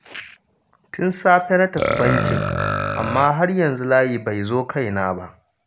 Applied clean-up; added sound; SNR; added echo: none; Burping, eructation; 3 dB; none.